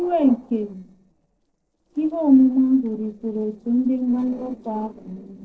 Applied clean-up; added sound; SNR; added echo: neural separator model SepFormer DNS4.